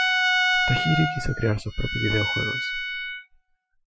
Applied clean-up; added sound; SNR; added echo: classical method Wiener filter.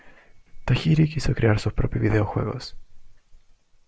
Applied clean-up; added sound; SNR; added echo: none; none; none; none.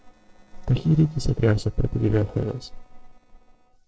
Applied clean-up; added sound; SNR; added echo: neural separator model SepFormer DNS4.